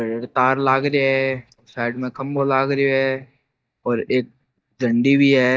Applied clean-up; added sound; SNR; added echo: neural mask model DeepFilterNet 3.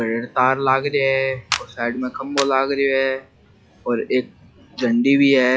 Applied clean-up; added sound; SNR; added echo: classical method log-MMSE.